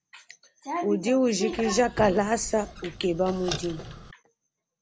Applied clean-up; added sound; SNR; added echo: none; Squeak; 12 dB; none.